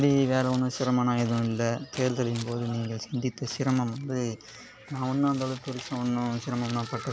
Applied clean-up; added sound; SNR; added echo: none; Crumpling, crinkling; 19 dB; none.